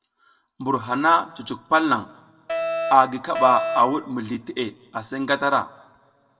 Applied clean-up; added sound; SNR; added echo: none; Alarm; 4 dB; reverberation time 0.3 s.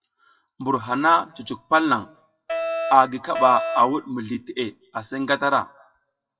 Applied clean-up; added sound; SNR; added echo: classical method WPE with log-MMSE.